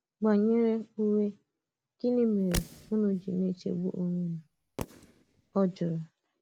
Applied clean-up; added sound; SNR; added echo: none; Fireworks; 13 dB; none.